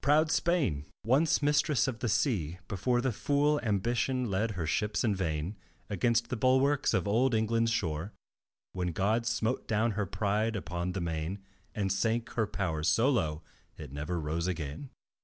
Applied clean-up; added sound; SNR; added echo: none; none; none; none.